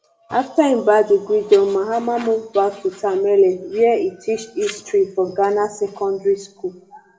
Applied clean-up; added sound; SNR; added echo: none; none; none; reverberation time 0.7 s.